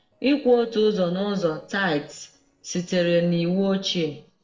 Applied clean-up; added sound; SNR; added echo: neural separator model SepFormer DNS4.